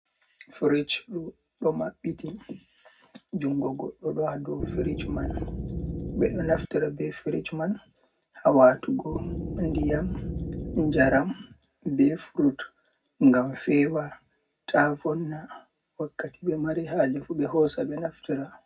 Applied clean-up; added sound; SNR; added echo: none; Wind instrument, woodwind instrument; 5 dB; reverberation time 0.4 s.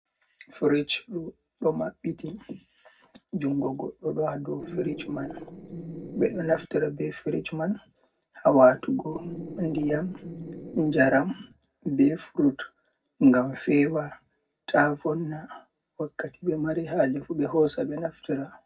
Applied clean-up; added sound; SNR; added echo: neural separator model SepFormer DNS4.